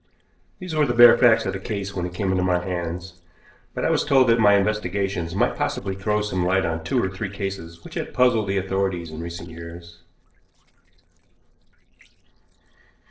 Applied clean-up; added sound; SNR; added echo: neural separator model SepFormer DNS4.